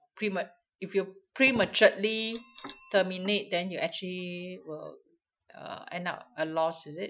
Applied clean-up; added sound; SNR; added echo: classical method Wiener filter.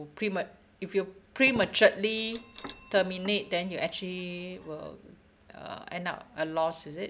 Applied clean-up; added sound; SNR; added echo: none; Bell; 14 dB; none.